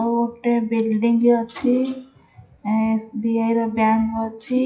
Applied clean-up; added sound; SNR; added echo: classical method WPE with log-MMSE.